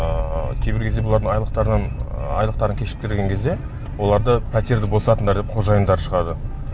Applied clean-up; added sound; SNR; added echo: none; none; none; none.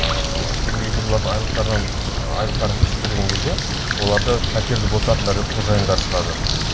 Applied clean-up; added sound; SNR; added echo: none; Bird; 1 dB; none.